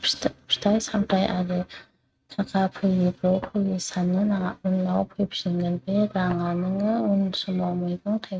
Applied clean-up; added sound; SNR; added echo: neural mask model RNNoise.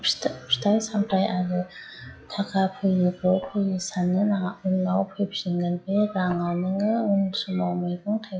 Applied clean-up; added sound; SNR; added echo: classical method log-MMSE.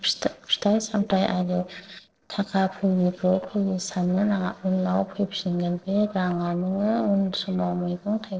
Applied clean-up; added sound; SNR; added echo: neural separator model SepFormer DNS4.